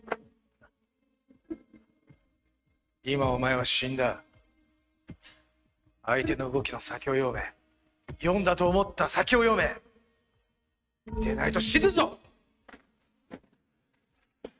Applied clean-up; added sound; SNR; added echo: neural mask model RNNoise.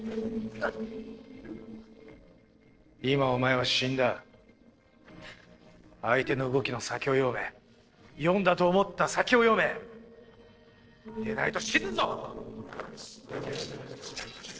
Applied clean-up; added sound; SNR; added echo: neural separator model SepFormer DNS4.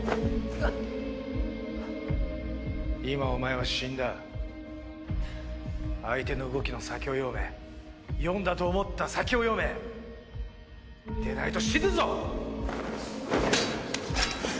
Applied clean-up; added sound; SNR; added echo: none; none; none; none.